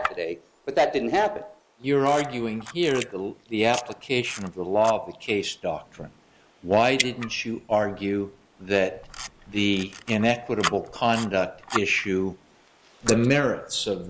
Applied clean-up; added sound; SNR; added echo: neural mask model Resemble Enhance denoiser.